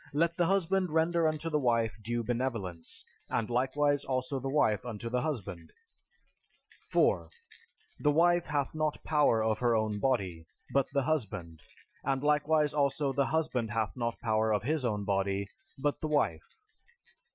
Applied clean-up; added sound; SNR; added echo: classical method Wiener filter.